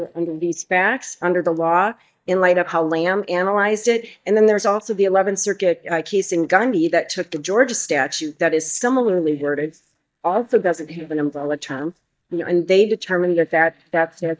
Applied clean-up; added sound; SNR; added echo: neural mask model DeepFilterNet 3.